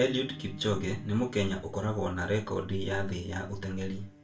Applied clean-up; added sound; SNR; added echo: none; Bowed string instrument; 18 dB; reverberation time 0.3 s.